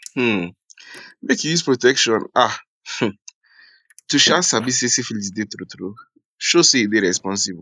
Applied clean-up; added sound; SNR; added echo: neural mask model Resemble Enhance denoiser.